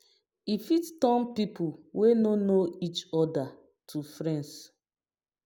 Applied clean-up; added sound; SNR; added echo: none; none; none; none.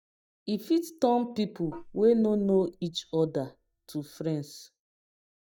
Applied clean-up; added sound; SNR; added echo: neural mask model DeepFilterNet 3.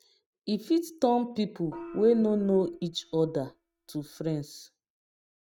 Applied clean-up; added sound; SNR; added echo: neural mask model RNNoise.